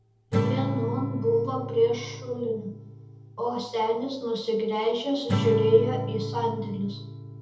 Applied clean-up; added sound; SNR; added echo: none; Acoustic guitar / Strum; 5 dB; reverberation time 0.7 s.